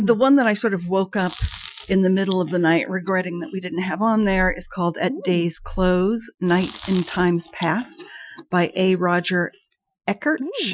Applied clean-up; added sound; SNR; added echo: classical method Wiener filter.